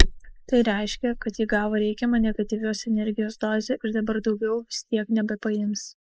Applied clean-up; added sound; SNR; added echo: neural mask model Resemble Enhance denoiser.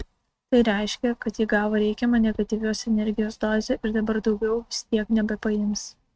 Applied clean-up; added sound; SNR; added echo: neural mask model RNNoise.